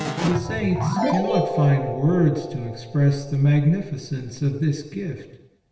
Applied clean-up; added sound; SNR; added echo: none; Keyboard (musical); 7 dB; reverberation time 0.8 s.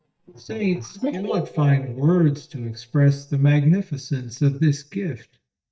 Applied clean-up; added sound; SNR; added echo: neural mask model DeepFilterNet 3.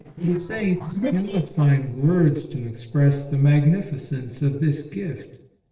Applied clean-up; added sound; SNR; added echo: neural separator model SepFormer DNS4.